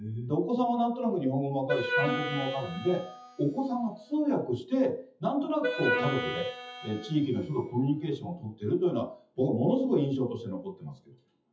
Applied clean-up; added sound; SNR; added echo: classical method WPE with log-MMSE.